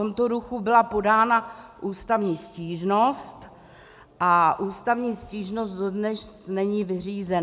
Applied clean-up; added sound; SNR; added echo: none; none; none; none.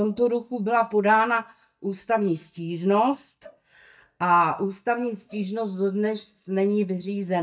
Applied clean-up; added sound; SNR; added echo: neural mask model DeepFilterNet 3.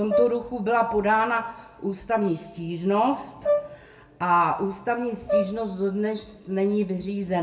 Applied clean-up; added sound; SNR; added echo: none; Brass instrument; 5 dB; reverberation time 0.5 s.